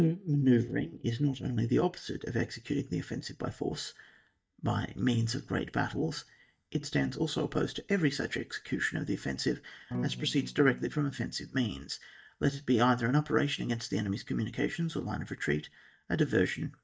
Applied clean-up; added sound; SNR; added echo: neural mask model DeepFilterNet 3.